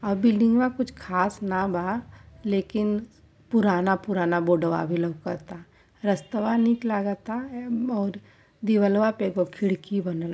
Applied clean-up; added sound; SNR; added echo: none; none; none; none.